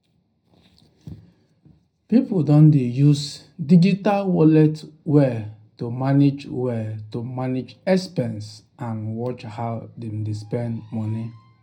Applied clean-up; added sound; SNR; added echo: none; none; none; reverberation time 0.4 s.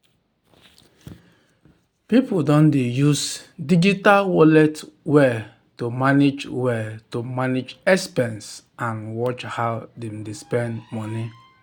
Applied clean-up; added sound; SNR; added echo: none; none; none; none.